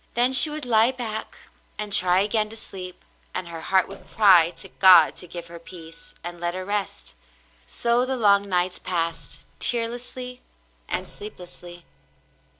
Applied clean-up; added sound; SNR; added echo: neural separator model SepFormer DNS4.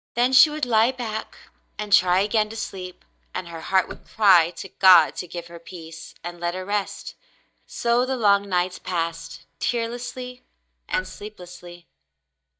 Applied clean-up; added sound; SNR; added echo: neural mask model DeepFilterNet 3.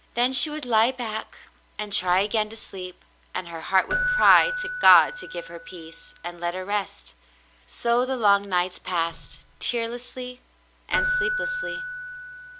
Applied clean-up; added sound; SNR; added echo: none; Keyboard (musical); 8 dB; none.